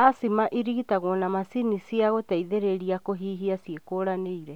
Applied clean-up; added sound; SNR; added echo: none; none; none; none.